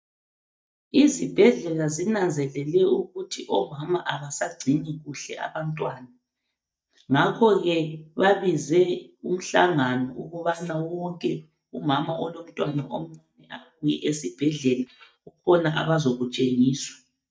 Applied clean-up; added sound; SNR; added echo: neural mask model DeepFilterNet 3.